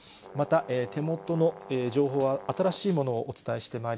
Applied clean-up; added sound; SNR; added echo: none; Brass instrument; 17 dB; none.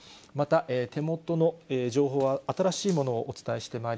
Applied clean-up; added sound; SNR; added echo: none; none; none; none.